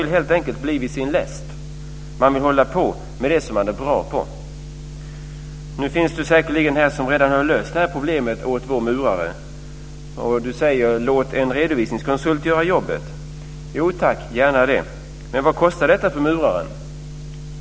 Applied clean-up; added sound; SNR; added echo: none; none; none; none.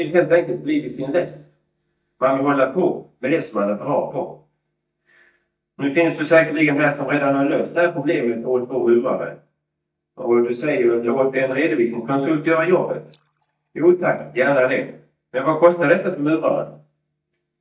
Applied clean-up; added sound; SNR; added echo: neural mask model DeepFilterNet 3.